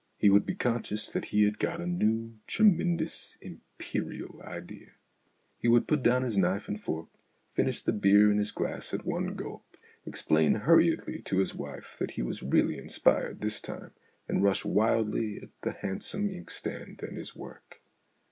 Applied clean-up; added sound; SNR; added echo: none; none; none; none.